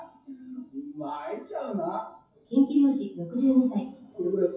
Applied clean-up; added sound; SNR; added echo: classical method WPE with log-MMSE.